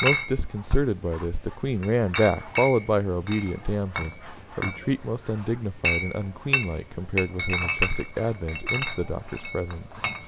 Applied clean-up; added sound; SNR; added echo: none; Chatter / Chink, clink; 5 dB; none.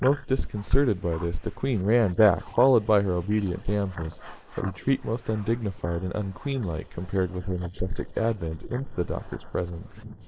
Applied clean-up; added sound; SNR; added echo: neural mask model Resemble Enhance denoiser.